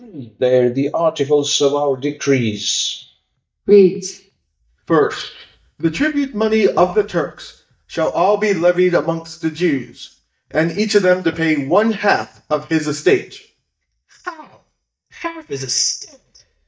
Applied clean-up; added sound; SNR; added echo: neural mask model DeepFilterNet 3.